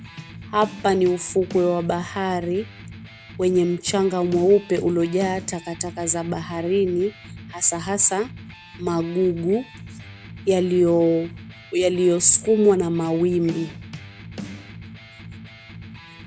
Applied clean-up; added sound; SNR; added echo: none; Bass drum / Snare drum + Electric guitar; 16 dB; none.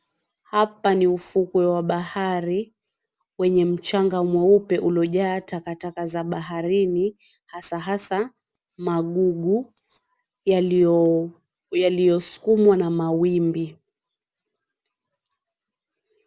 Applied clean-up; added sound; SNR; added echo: none; none; none; none.